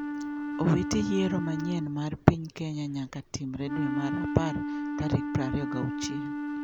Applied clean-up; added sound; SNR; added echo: none; Wind instrument, woodwind instrument; 4 dB; none.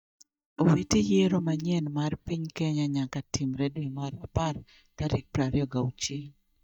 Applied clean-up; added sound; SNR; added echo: neural mask model DeepFilterNet 3.